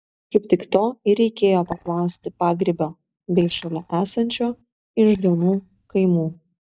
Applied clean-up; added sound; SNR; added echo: neural mask model DeepFilterNet 3.